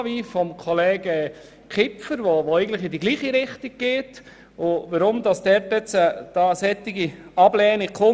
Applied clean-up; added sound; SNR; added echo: none; none; none; none.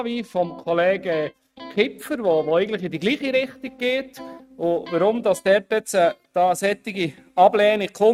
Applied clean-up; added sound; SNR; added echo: neural mask model RNNoise.